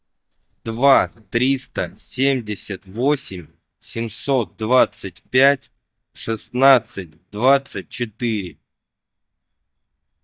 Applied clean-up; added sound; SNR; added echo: neural mask model DeepFilterNet 3.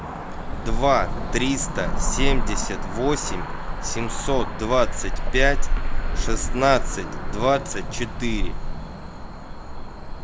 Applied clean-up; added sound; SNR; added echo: none; Cricket / Motor vehicle (road); -3 dB; none.